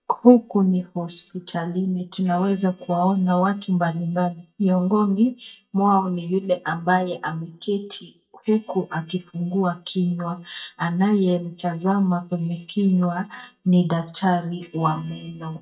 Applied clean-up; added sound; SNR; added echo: neural mask model DeepFilterNet 3.